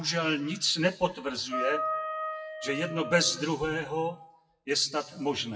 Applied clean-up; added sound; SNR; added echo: classical method WPE with log-MMSE.